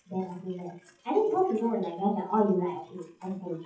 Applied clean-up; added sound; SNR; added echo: classical method WPE with log-MMSE.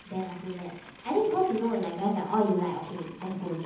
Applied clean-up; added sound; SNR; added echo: none; Livestock, farm animals, working animals; 19 dB; reverberation time 1.3 s.